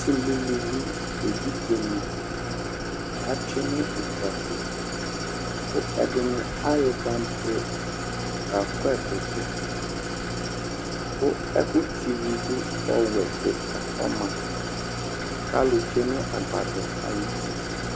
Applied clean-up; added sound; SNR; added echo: none; Idling; 1 dB; none.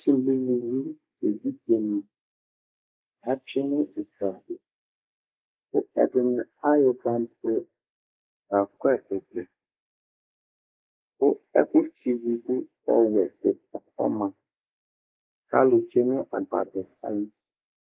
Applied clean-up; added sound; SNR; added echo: neural mask model Resemble Enhance denoiser.